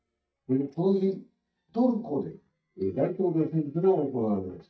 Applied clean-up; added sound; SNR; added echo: neural mask model DeepFilterNet 3.